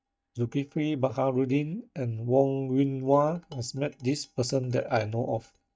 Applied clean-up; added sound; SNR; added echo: neural mask model DeepFilterNet 3.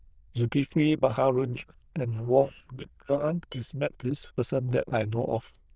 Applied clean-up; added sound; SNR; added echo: neural diffusion model UNIVERSE++.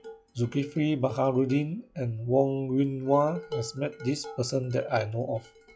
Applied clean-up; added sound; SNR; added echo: classical method log-MMSE.